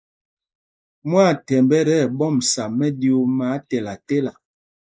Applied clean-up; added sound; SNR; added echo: neural mask model Resemble Enhance denoiser.